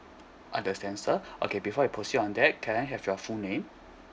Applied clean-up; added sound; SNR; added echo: none; none; none; none.